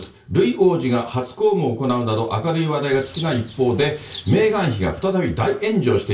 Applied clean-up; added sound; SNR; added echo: none; Bird; 17 dB; reverberation time 0.3 s.